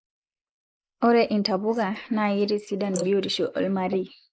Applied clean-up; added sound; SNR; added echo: neural mask model Resemble Enhance denoiser.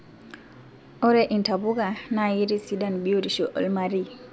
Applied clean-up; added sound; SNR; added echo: none; none; none; none.